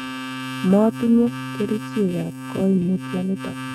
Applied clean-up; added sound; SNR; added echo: neural mask model RNNoise.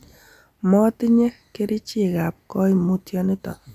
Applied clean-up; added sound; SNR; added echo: none; none; none; none.